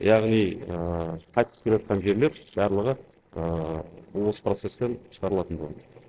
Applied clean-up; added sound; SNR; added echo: neural separator model SepFormer DNS4.